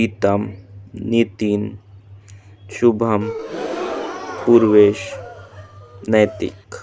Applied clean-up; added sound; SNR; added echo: none; Gasp; 11 dB; none.